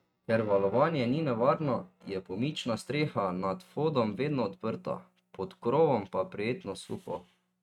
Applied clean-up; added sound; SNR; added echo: neural mask model RNNoise.